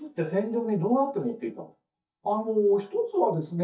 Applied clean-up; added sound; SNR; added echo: neural mask model DeepFilterNet 3.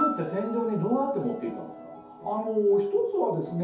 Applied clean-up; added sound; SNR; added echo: none; Piano; 12 dB; reverberation time 0.6 s.